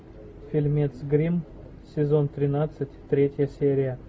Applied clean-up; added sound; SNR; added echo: none; none; none; none.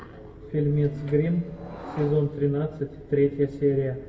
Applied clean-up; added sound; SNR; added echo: none; Subway, metro, underground; 17 dB; reverberation time 1.0 s.